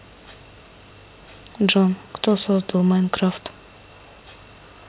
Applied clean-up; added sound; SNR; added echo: none; none; none; none.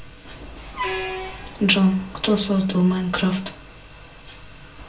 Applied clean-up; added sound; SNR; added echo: none; Truck; 12 dB; reverberation time 0.3 s.